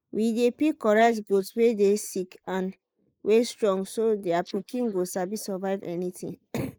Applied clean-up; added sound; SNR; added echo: neural mask model Resemble Enhance denoiser.